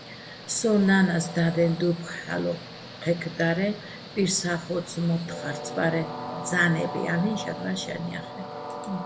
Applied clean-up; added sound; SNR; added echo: none; Train; 11 dB; reverberation time 1.0 s.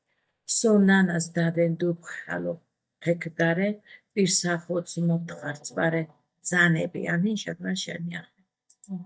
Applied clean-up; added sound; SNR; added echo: neural mask model DeepFilterNet 3.